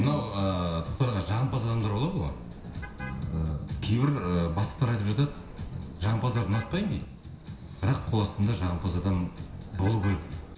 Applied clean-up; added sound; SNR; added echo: none; Car passing by; 16 dB; reverberation time 0.7 s.